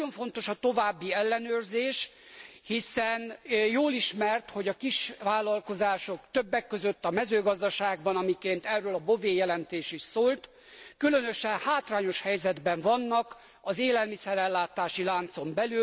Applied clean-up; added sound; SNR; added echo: none; none; none; none.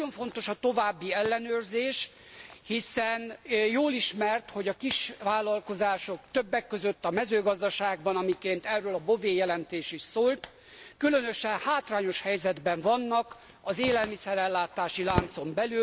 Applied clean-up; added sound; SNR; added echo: none; Zipper (clothing); 17 dB; none.